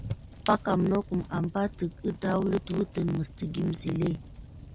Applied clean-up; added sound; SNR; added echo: none; Fire; 13 dB; none.